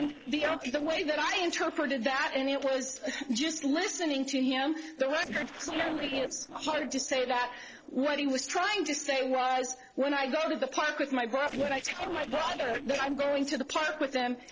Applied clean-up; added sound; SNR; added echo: neural separator model SepFormer DNS4.